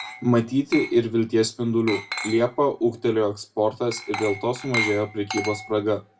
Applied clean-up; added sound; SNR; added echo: none; Glass; 11 dB; reverberation time 0.2 s.